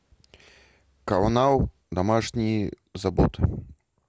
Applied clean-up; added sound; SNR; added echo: none; none; none; none.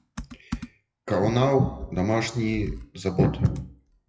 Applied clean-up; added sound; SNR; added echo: classical method WPE with log-MMSE.